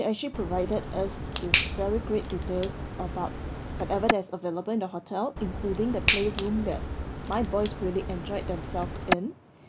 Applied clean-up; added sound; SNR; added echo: none; Crack + Finger snapping; 0 dB; none.